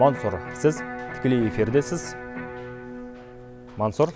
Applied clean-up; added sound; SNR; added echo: none; Electric guitar; 11 dB; none.